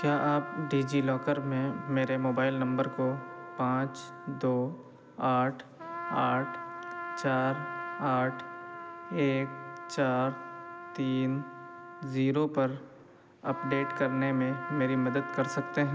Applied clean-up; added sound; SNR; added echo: none; Trumpet; 10 dB; none.